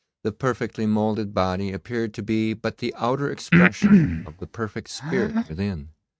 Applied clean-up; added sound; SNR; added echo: neural mask model RNNoise.